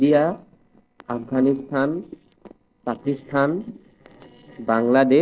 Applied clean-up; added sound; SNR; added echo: neural separator model SepFormer DNS4.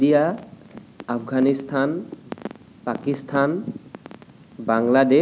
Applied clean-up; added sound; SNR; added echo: none; none; none; none.